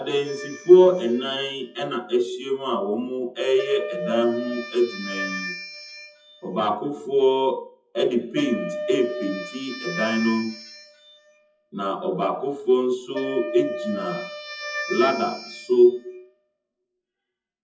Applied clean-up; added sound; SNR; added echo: classical method WPE with log-MMSE.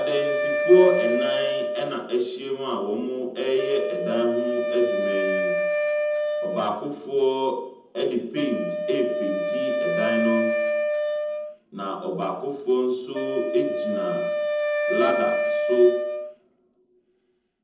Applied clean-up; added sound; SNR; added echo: none; Wind instrument, woodwind instrument; 1 dB; reverberation time 0.8 s.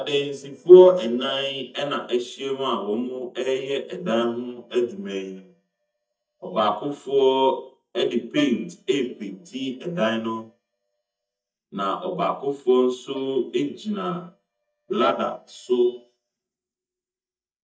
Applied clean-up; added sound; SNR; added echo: neural mask model DeepFilterNet 3.